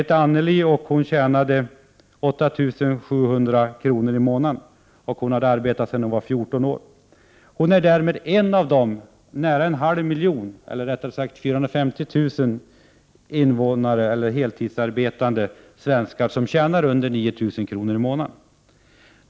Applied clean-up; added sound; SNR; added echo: none; none; none; none.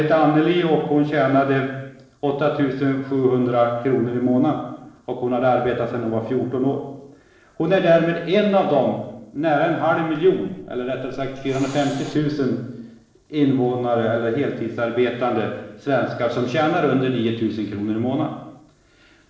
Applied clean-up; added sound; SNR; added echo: neural separator model SepFormer DNS4.